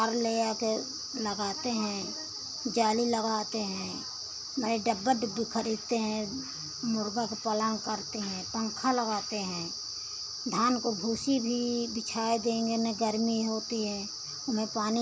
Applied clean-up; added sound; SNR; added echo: none; none; none; none.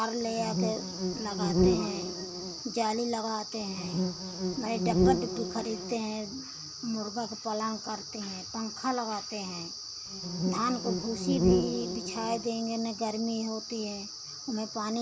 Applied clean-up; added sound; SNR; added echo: none; Insect; -3 dB; none.